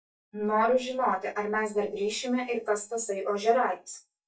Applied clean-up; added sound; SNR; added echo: neural mask model DeepFilterNet 3.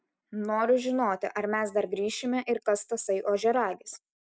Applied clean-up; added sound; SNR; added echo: none; none; none; none.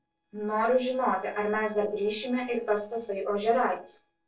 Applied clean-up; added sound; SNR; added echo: neural separator model SepFormer DNS4.